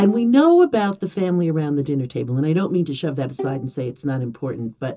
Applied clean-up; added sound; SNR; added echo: none; Bowed string instrument; 15 dB; reverberation time 0.2 s.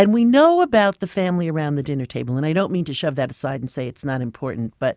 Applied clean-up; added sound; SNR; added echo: none; none; none; none.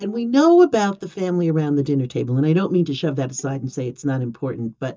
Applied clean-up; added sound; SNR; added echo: neural mask model DeepFilterNet 3.